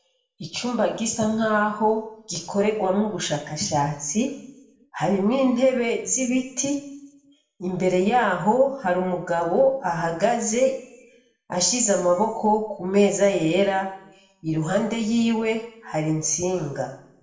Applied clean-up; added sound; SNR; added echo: none; none; none; reverberation time 0.6 s.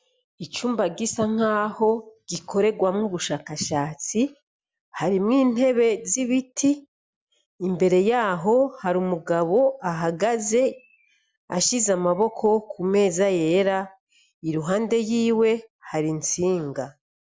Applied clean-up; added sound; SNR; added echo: none; none; none; none.